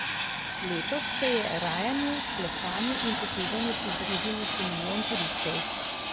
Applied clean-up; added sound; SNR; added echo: none; Fixed-wing aircraft, airplane; -2 dB; none.